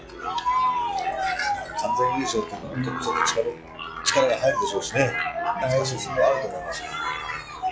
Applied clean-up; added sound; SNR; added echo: classical method log-MMSE.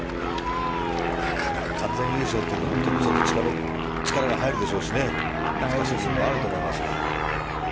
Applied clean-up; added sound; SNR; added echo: none; Aircraft; 1 dB; none.